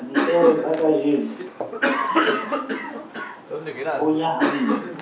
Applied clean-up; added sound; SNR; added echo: none; Cough; 1 dB; reverberation time 0.5 s.